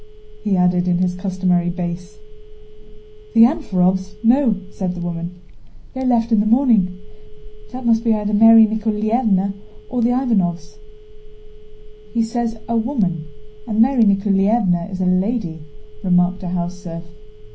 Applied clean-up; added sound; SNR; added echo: none; Telephone; 14 dB; reverberation time 0.5 s.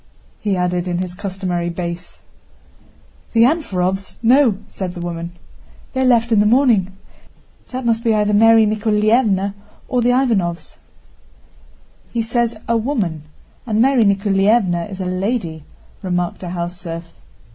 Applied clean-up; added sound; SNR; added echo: none; none; none; none.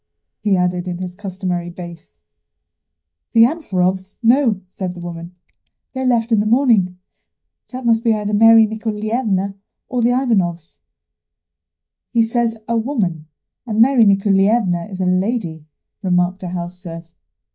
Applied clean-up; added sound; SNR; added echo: neural mask model DeepFilterNet 3.